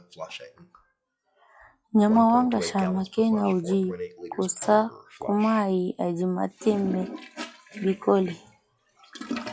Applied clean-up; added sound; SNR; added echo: classical method log-MMSE.